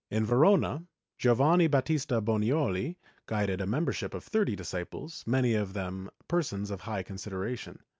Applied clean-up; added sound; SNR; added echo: none; none; none; none.